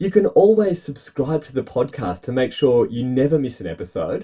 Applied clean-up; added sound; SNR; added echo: none; none; none; reverberation time 0.2 s.